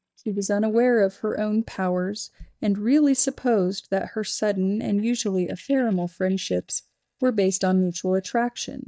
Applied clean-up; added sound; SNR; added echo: neural mask model DeepFilterNet 3.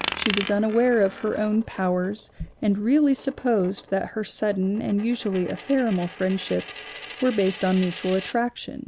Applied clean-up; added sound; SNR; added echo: none; Coin (dropping); 14 dB; none.